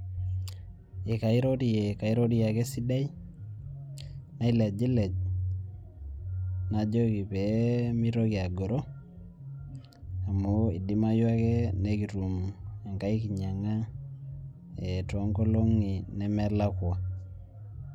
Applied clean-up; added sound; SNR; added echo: none; none; none; none.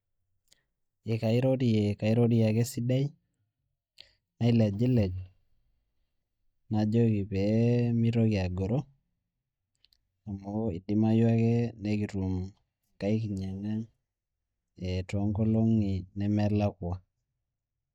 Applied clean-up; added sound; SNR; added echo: neural mask model DeepFilterNet 3.